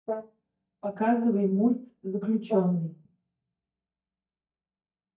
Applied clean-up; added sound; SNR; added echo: neural mask model DeepFilterNet 3.